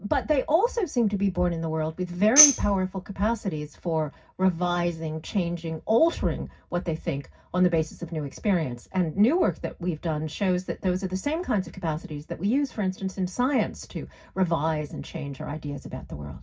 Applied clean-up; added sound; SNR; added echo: none; Tambourine; -1 dB; reverberation time 0.4 s.